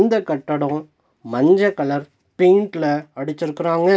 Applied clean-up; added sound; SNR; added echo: none; none; none; none.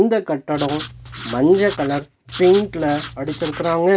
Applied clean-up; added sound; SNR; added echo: none; Writing; 12 dB; none.